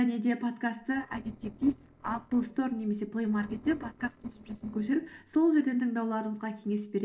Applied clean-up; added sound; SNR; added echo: neural separator model SepFormer DNS4.